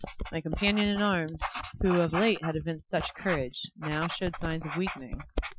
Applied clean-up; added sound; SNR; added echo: classical method Wiener filter.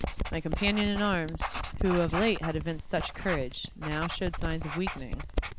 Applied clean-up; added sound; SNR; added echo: none; Writing; 3 dB; none.